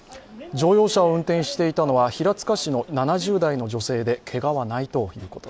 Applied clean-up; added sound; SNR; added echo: none; none; none; none.